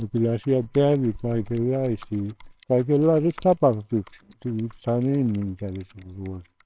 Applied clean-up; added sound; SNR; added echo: neural separator model SepFormer WHAMR!.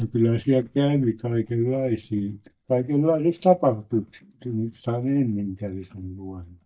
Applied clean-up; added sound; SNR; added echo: neural mask model DeepFilterNet 3.